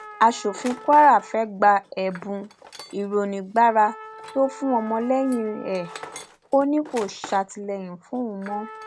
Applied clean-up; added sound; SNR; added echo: none; Tools + Trumpet; 18 dB; none.